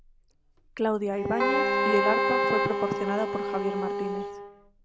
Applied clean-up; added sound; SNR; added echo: none; Bowed string instrument + Keyboard (musical); -3 dB; none.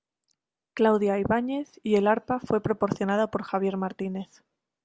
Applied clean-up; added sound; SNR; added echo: none; none; none; none.